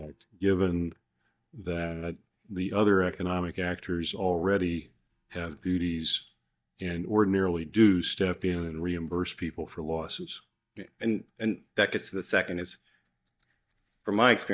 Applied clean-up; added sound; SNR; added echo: neural mask model DeepFilterNet 3.